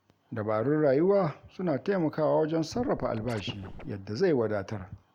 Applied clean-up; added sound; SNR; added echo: none; Scratching (performance technique); 16 dB; none.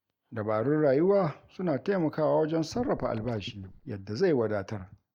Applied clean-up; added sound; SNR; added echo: neural mask model DeepFilterNet 3.